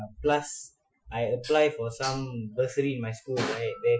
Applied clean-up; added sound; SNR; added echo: classical method Wiener filter.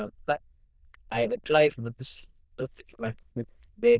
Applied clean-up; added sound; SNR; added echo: neural diffusion model UNIVERSE++.